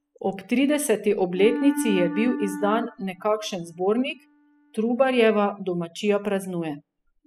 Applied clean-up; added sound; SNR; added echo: classical method spectral subtraction.